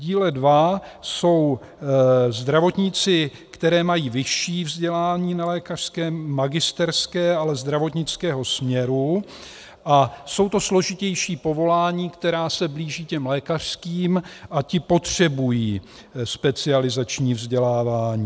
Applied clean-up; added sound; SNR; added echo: none; none; none; none.